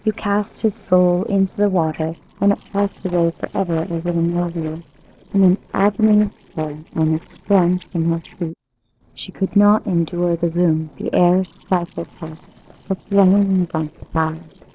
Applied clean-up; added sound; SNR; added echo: neural separator model SepFormer DNS4.